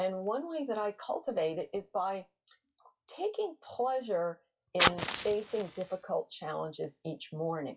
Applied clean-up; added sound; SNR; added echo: classical method WPE with log-MMSE.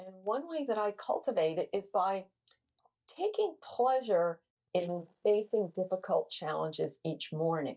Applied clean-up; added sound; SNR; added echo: neural mask model DeepFilterNet 3.